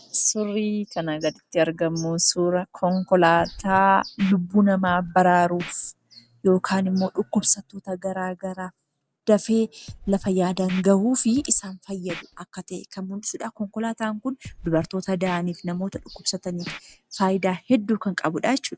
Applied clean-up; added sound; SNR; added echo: none; Scratching (performance technique); 18 dB; none.